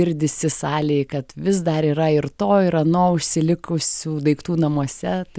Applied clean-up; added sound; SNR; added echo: none; none; none; none.